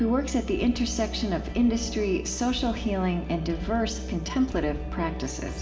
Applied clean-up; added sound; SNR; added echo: none; Musical instrument; 8 dB; reverberation time 1.0 s.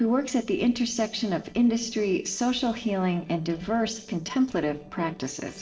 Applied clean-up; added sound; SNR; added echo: neural separator model SepFormer DNS4.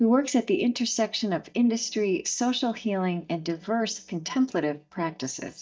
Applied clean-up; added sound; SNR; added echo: neural mask model DeepFilterNet 3.